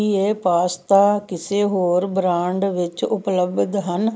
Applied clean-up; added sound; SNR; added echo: neural mask model Resemble Enhance denoiser.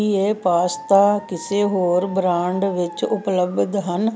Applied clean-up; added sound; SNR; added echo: none; Dog; 18 dB; none.